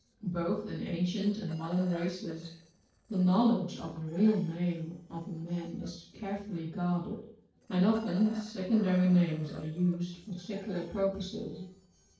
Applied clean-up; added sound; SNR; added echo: neural separator model SepFormer DNS4.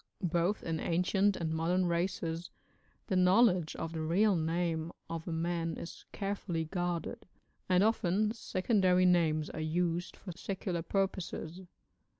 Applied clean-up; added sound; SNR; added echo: none; none; none; none.